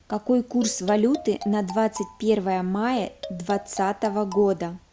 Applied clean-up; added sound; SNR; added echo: none; Marimba, xylophone; 15 dB; none.